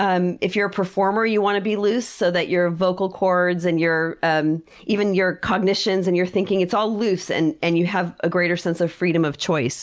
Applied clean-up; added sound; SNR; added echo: none; none; none; none.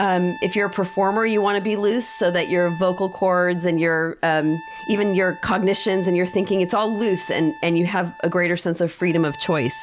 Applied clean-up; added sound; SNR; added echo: none; Trumpet; 18 dB; none.